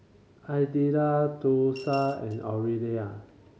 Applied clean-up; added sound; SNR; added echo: none; Coin (dropping) / Glass; 20 dB; none.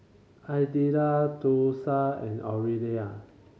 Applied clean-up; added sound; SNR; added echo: none; none; none; none.